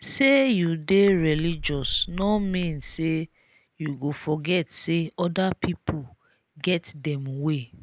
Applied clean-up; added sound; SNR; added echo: none; Wind; 12 dB; none.